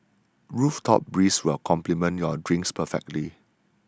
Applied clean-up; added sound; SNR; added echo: none; none; none; none.